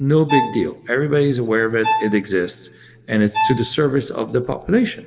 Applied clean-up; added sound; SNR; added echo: none; Bowed string instrument; 7 dB; reverberation time 1.1 s.